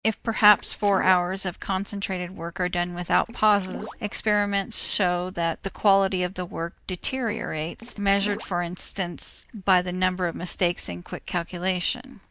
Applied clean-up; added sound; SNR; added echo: neural mask model DeepFilterNet 3.